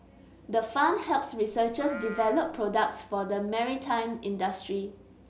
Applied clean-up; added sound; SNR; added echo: none; Livestock, farm animals, working animals; 15 dB; none.